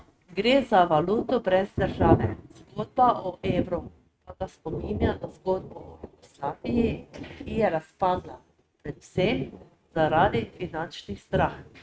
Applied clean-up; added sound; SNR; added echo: neural mask model RNNoise.